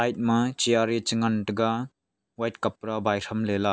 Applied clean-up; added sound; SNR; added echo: none; none; none; none.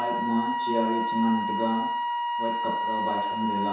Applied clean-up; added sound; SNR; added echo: none; Wind instrument, woodwind instrument; -1 dB; reverberation time 0.7 s.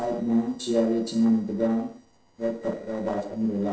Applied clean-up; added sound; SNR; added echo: neural separator model SepFormer DNS4.